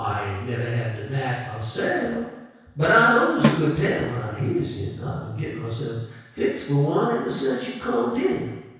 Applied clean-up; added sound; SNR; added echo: none; Snare drum; 5 dB; reverberation time 1.1 s.